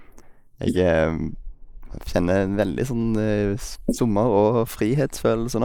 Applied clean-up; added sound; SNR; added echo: neural mask model Resemble Enhance denoiser.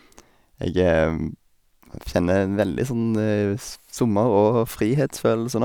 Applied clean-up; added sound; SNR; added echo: none; none; none; none.